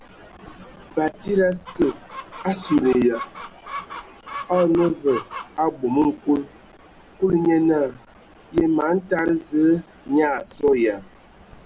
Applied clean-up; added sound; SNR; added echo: none; Chicken, rooster; 18 dB; none.